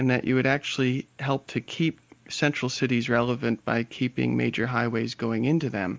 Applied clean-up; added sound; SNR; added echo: none; none; none; none.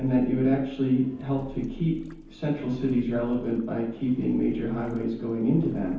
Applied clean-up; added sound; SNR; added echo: none; Engine; 18 dB; reverberation time 0.9 s.